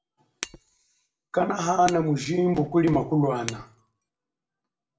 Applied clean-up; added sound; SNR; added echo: none; Shatter; 18 dB; reverberation time 0.4 s.